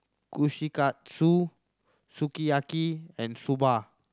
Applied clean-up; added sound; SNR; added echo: none; none; none; none.